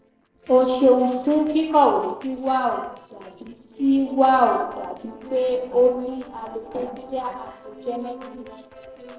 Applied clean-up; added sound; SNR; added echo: neural separator model SepFormer DNS4.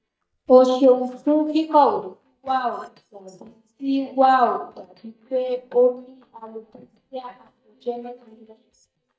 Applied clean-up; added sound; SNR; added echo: neural mask model DeepFilterNet 3.